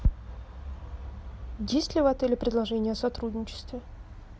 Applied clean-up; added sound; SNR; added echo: none; none; none; none.